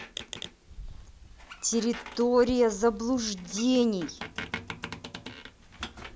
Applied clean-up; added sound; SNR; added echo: none; Squeak; 13 dB; none.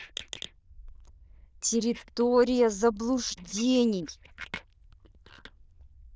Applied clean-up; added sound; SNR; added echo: neural diffusion model UNIVERSE++.